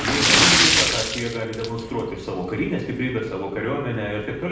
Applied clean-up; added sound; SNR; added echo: none; Splash, splatter; -2 dB; reverberation time 0.8 s.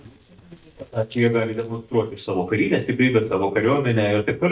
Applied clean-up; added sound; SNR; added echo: neural mask model DeepFilterNet 3.